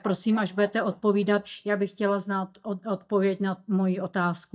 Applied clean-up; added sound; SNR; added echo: neural mask model DeepFilterNet 3.